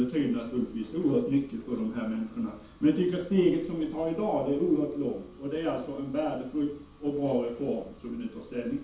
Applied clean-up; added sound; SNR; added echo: none; none; none; reverberation time 0.4 s.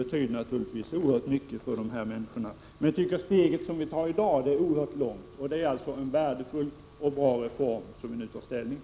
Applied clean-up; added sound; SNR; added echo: none; none; none; none.